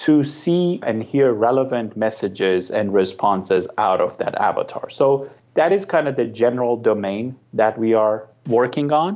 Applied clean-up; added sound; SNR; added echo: none; none; none; none.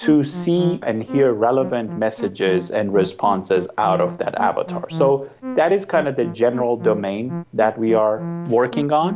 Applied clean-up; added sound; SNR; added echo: none; Musical instrument; 12 dB; none.